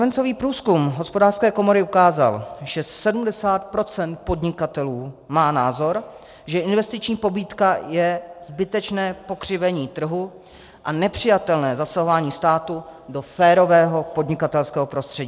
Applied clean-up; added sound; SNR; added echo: none; none; none; none.